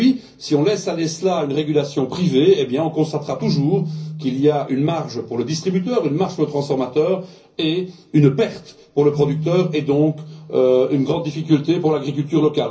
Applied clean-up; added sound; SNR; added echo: none; Keyboard (musical); 15 dB; reverberation time 0.5 s.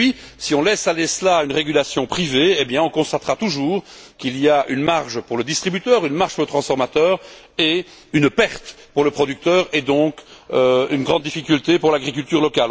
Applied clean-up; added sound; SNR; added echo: none; none; none; none.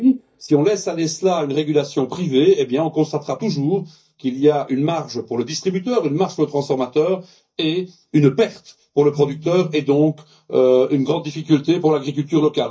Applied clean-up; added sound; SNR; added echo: neural mask model DeepFilterNet 3.